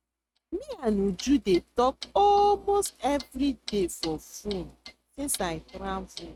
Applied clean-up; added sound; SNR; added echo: neural mask model RNNoise.